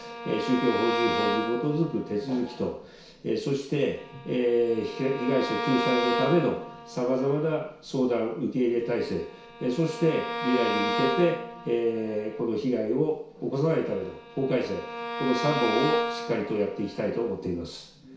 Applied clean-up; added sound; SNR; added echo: none; Bowed string instrument; 6 dB; reverberation time 0.6 s.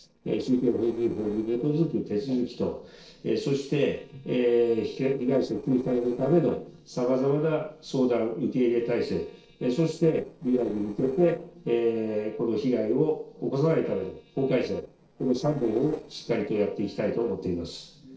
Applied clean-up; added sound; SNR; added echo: neural separator model SepFormer DNS4.